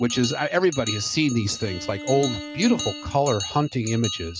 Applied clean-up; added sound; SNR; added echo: none; Bell + Bowed string instrument; 10 dB; none.